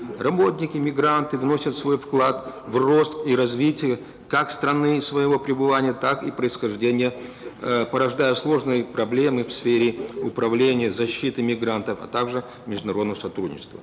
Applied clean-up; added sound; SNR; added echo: none; none; none; none.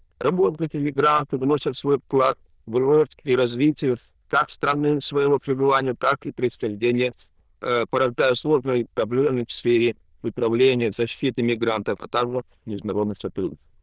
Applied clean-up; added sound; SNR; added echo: neural diffusion model UNIVERSE++.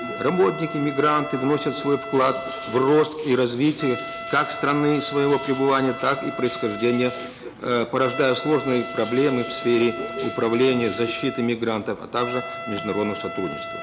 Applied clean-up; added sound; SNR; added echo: none; Cutlery, silverware + Trumpet; 11 dB; none.